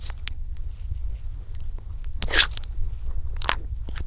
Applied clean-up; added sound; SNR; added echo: neural diffusion model UNIVERSE++.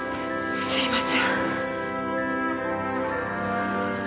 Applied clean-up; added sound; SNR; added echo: none; none; none; none.